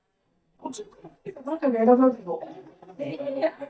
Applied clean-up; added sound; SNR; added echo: neural mask model DeepFilterNet 3.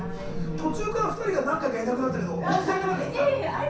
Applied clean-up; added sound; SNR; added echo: none; Wind; 13 dB; reverberation time 0.6 s.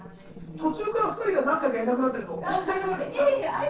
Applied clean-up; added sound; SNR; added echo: neural separator model SepFormer DNS4.